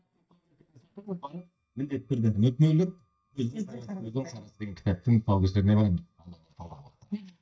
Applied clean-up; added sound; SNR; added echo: neural mask model DeepFilterNet 3.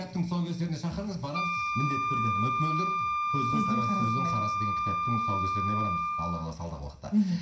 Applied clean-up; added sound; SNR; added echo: none; Wind instrument, woodwind instrument; -1 dB; reverberation time 0.5 s.